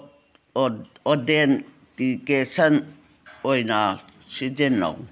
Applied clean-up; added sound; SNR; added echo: none; none; none; none.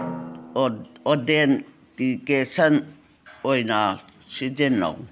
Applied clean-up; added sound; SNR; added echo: none; Drum; 18 dB; none.